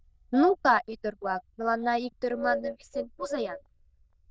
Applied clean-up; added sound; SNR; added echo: neural diffusion model UNIVERSE++.